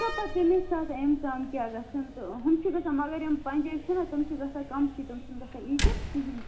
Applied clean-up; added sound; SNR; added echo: none; Slam; 6 dB; reverberation time 0.4 s.